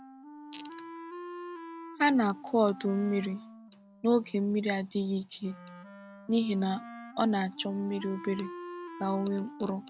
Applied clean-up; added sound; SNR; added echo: none; Wind instrument, woodwind instrument; 14 dB; none.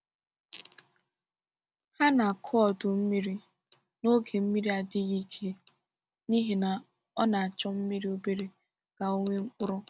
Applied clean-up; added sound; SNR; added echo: none; none; none; none.